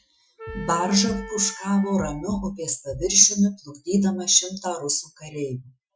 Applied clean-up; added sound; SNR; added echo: classical method Wiener filter.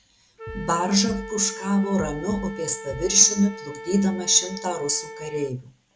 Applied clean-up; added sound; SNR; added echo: none; Wind instrument, woodwind instrument + Drum kit; 13 dB; none.